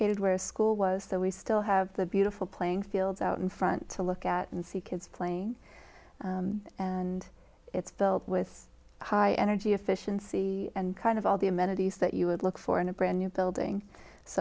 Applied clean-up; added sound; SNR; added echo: none; none; none; none.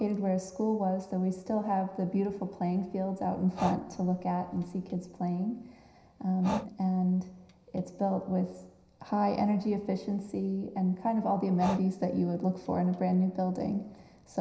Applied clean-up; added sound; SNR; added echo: none; Breathing; 14 dB; reverberation time 0.9 s.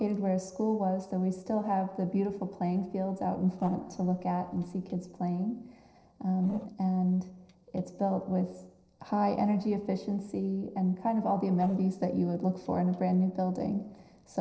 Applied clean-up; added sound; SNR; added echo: neural separator model SepFormer DNS4.